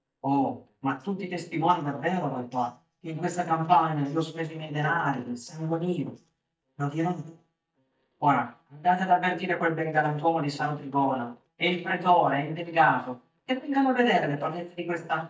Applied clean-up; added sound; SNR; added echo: neural mask model DeepFilterNet 3.